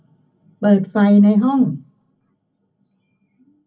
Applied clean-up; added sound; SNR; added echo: none; none; none; reverberation time 0.3 s.